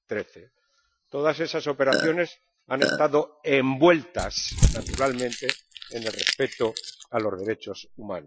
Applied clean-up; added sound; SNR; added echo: classical method Wiener filter.